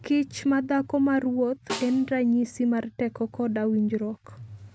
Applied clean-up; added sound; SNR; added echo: none; Snare drum; 16 dB; none.